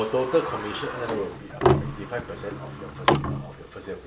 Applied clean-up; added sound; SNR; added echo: none; Sliding door; -3 dB; none.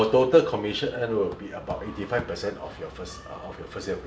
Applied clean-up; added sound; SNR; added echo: none; none; none; none.